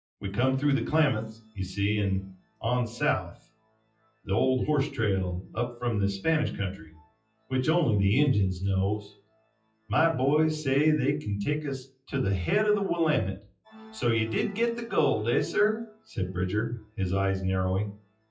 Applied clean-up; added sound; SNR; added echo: classical method WPE with log-MMSE.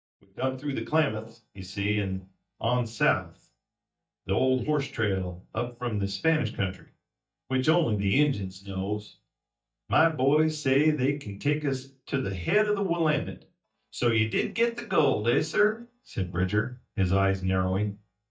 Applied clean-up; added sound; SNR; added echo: neural mask model DeepFilterNet 3.